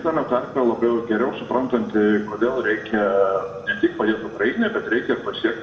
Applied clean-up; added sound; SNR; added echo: none; Fire; 20 dB; reverberation time 0.9 s.